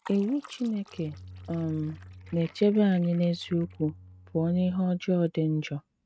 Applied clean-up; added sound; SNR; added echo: neural mask model RNNoise.